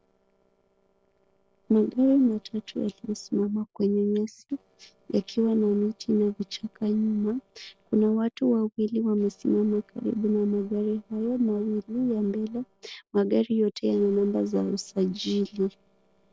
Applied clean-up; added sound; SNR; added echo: neural separator model SepFormer DNS4.